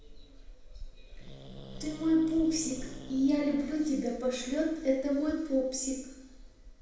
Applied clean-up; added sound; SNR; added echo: none; Growling; 14 dB; reverberation time 0.9 s.